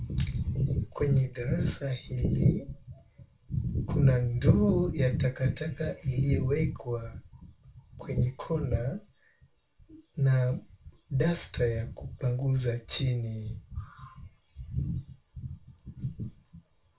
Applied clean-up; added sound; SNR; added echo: none; none; none; reverberation time 0.3 s.